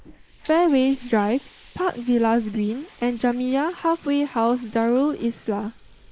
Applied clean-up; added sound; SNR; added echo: neural mask model Resemble Enhance denoiser.